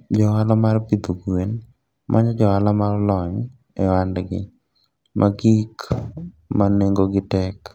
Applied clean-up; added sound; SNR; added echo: none; none; none; none.